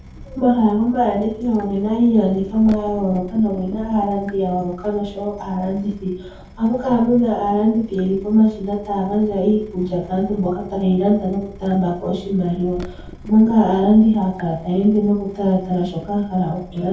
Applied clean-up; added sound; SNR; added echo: none; Drip / Water tap, faucet; 19 dB; reverberation time 0.6 s.